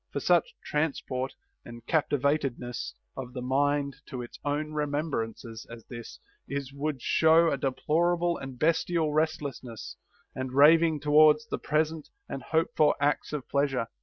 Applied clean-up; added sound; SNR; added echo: none; none; none; none.